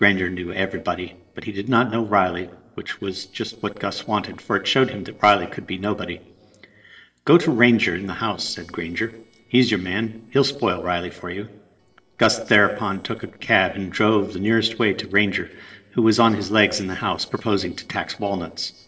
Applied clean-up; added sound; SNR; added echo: neural separator model SepFormer DNS4.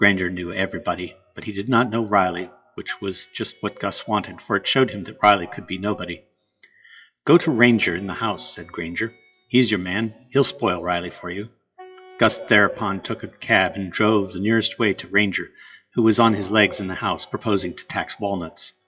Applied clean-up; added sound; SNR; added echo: classical method WPE with log-MMSE.